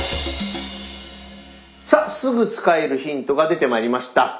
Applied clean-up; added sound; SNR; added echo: none; Crash cymbal; 15 dB; none.